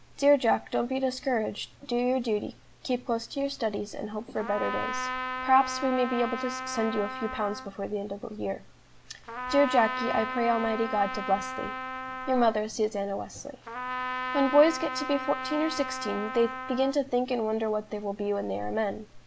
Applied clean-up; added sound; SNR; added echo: none; Trumpet; 7 dB; none.